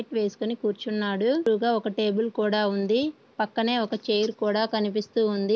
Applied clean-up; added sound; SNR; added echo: none; none; none; none.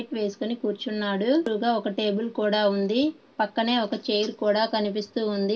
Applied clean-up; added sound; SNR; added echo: none; none; none; reverberation time 0.2 s.